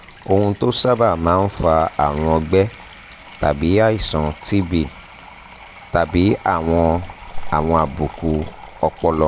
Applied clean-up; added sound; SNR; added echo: none; Clock + Sink (filling or washing) / Water tap, faucet; 15 dB; none.